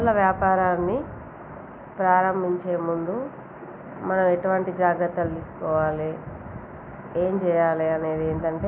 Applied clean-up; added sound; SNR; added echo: none; none; none; none.